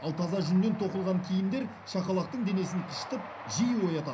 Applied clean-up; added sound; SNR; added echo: none; Train; 15 dB; reverberation time 0.4 s.